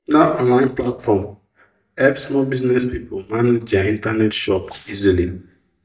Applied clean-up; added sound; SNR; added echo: neural mask model DeepFilterNet 3.